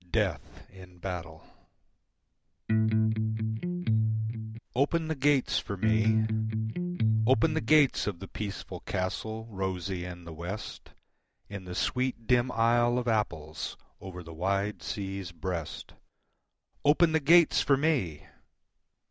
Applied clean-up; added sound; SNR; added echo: none; Electric guitar; -3 dB; none.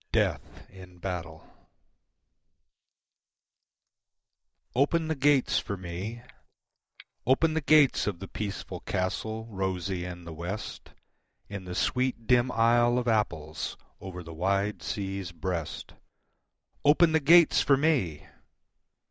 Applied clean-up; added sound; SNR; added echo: neural mask model Resemble Enhance denoiser.